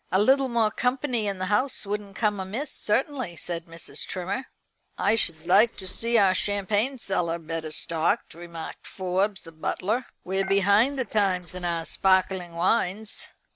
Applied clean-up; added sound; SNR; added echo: neural separator model SepFormer DNS4.